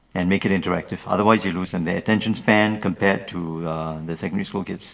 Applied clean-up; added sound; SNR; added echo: neural separator model SepFormer DNS4.